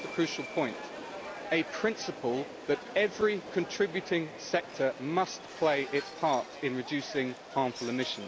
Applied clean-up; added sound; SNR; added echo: none; Subway, metro, underground; 11 dB; none.